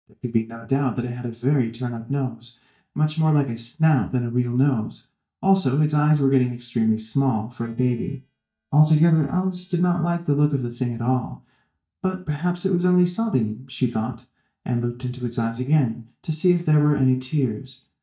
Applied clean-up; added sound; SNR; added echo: neural mask model DeepFilterNet 3.